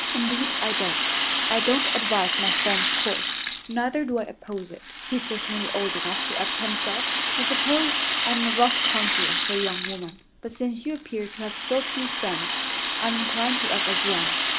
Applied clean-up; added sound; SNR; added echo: none; Rattle (instrument); -3 dB; none.